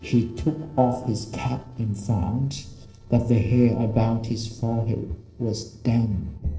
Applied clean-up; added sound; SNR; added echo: neural separator model SepFormer DNS4.